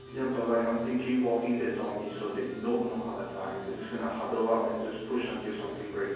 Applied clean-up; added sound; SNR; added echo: none; Wind instrument, woodwind instrument; 20 dB; reverberation time 1.3 s.